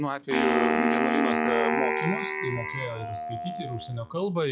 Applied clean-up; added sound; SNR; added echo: classical method log-MMSE.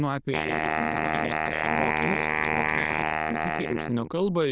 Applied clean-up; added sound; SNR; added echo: neural diffusion model UNIVERSE++.